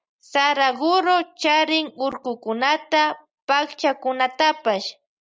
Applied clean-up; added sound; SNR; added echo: none; none; none; none.